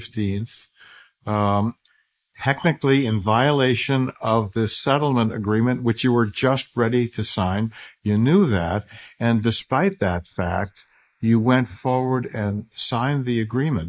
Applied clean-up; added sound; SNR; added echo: neural mask model Resemble Enhance denoiser.